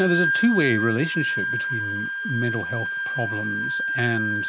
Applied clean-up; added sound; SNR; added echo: none; Wind instrument, woodwind instrument; 1 dB; none.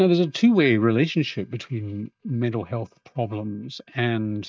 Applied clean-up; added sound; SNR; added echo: neural mask model DeepFilterNet 3.